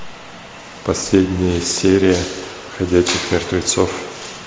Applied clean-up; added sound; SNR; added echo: none; none; none; none.